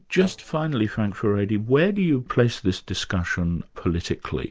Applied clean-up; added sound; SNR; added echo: neural separator model SepFormer DNS4.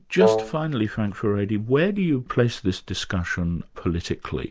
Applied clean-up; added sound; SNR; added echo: none; Wind instrument, woodwind instrument; -3 dB; none.